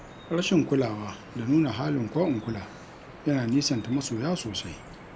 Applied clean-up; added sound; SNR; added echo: none; Drip; 17 dB; none.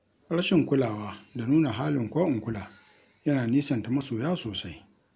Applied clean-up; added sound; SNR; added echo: none; none; none; none.